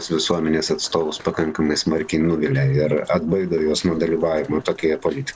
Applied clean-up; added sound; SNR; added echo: neural separator model SepFormer DNS4.